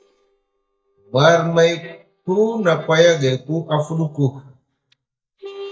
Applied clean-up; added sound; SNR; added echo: neural mask model DeepFilterNet 3.